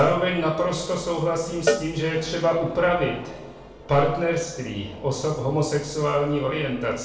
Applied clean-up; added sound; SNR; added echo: none; Cowbell; 8 dB; reverberation time 0.7 s.